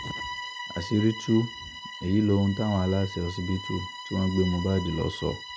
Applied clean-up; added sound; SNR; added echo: none; Bowed string instrument; 12 dB; none.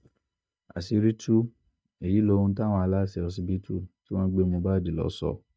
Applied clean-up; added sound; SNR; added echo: neural mask model DeepFilterNet 3.